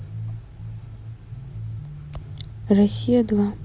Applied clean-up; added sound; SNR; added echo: none; none; none; none.